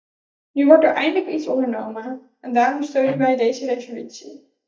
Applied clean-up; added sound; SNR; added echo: neural mask model DeepFilterNet 3.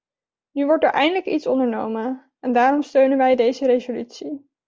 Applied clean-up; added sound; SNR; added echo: none; none; none; none.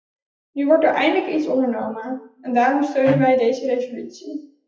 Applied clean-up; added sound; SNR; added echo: classical method WPE with log-MMSE.